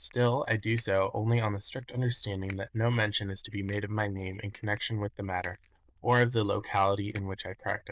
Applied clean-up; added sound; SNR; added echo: neural diffusion model UNIVERSE++.